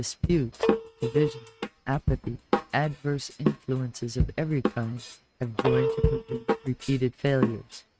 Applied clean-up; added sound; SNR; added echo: neural mask model RNNoise.